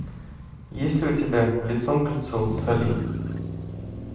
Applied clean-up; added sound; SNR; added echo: none; Motor vehicle (road); 8 dB; reverberation time 0.7 s.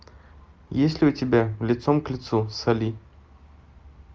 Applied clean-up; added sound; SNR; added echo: none; none; none; none.